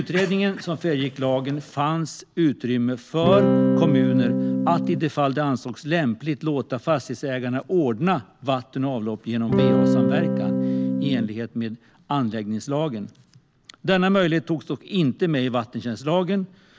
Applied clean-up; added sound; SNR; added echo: none; Electric guitar / Strum; -4 dB; none.